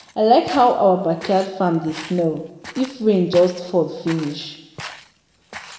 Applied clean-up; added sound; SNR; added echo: none; Walk, footsteps; 19 dB; reverberation time 0.9 s.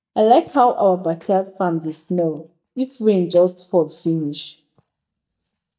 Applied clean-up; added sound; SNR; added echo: neural mask model DeepFilterNet 3.